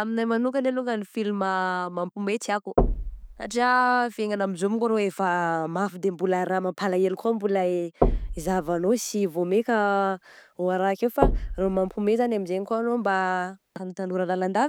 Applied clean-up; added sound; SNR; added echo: none; Knock; 5 dB; none.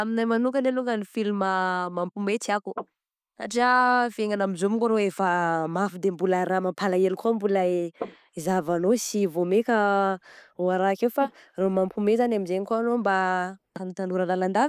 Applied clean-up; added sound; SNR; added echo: neural mask model Resemble Enhance denoiser.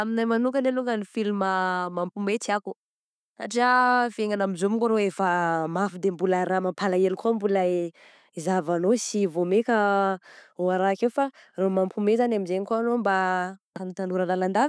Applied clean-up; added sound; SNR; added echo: none; none; none; none.